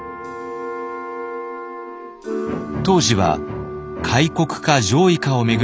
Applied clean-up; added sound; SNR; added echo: none; none; none; none.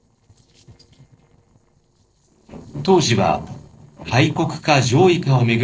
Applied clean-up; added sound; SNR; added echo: neural separator model SepFormer DNS4.